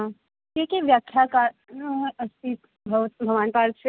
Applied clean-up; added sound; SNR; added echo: none; none; none; none.